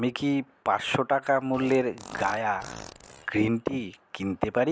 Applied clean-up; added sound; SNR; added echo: none; Fart; 17 dB; none.